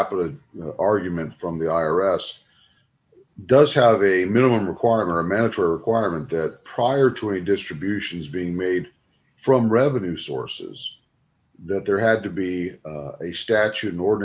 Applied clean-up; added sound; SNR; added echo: none; none; none; none.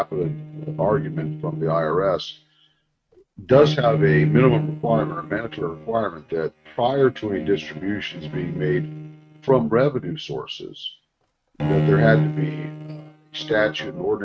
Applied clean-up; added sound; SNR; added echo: neural mask model RNNoise.